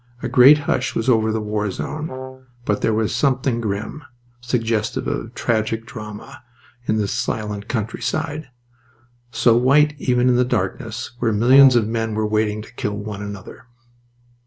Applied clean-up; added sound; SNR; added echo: none; Brass instrument; 11 dB; none.